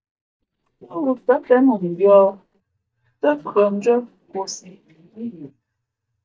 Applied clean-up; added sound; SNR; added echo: neural mask model DeepFilterNet 3.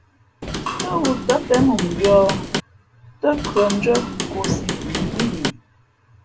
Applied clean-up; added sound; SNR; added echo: none; Hammer / Wood; 3 dB; reverberation time 0.2 s.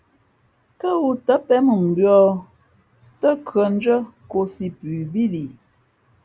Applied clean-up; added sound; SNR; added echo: none; none; none; none.